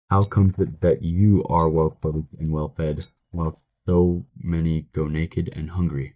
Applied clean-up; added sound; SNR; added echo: neural mask model DeepFilterNet 3.